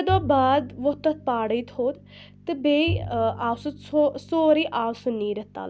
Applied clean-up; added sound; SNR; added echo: none; Bowed string instrument; 12 dB; none.